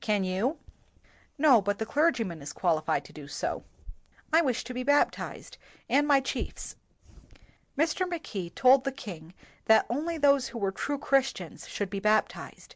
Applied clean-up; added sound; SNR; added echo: none; none; none; none.